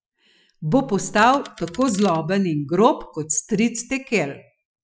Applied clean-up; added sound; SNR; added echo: classical method Wiener filter.